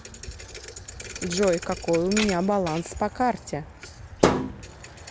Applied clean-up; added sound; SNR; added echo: none; Thump, thud; 4 dB; none.